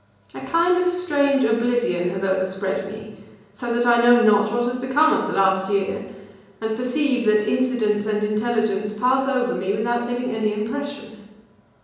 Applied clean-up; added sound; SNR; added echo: none; none; none; reverberation time 1.0 s.